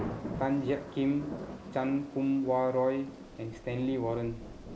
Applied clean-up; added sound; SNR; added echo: none; Thunder / Rain; 11 dB; none.